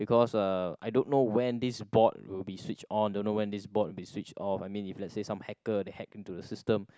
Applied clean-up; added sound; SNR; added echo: none; none; none; none.